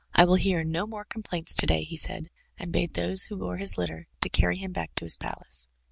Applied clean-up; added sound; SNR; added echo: none; none; none; none.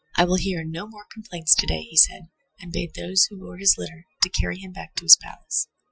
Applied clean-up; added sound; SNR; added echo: classical method Wiener filter.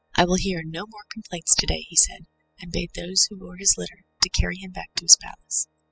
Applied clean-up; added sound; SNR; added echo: classical method spectral subtraction.